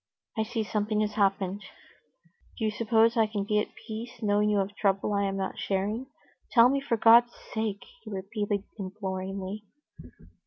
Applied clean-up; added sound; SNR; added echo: none; none; none; none.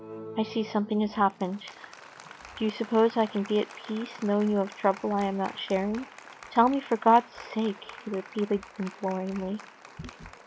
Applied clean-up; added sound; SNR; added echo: none; Applause; 18 dB; none.